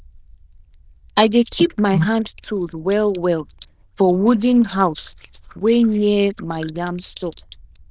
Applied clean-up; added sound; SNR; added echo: neural diffusion model UNIVERSE++.